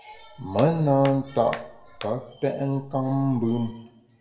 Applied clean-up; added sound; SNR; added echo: none; Hands; 17 dB; reverberation time 0.7 s.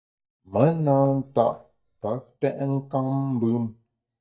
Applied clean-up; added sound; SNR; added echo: neural mask model DeepFilterNet 3.